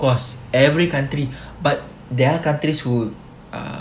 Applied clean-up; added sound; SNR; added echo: none; none; none; none.